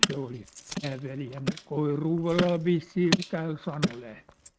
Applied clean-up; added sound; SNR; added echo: neural mask model RNNoise.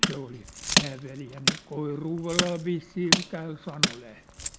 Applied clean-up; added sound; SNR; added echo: none; Keys jangling + Tools; -4 dB; none.